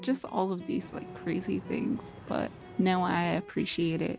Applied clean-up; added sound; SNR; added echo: none; Boat, Water vehicle; 18 dB; none.